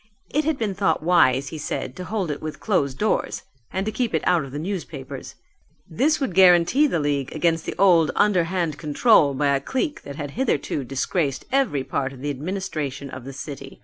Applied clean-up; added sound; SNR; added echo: none; none; none; none.